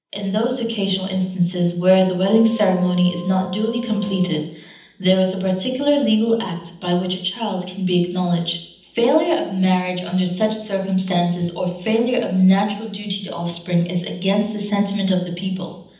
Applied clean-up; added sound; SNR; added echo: none; Wind instrument, woodwind instrument; 16 dB; reverberation time 0.8 s.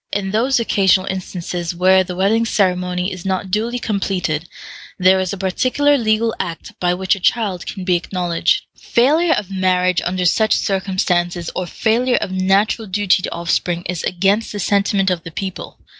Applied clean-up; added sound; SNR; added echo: none; none; none; none.